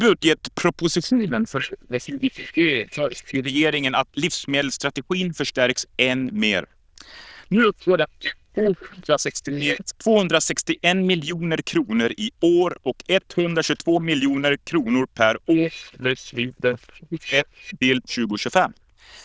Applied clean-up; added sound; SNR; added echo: neural diffusion model UNIVERSE++.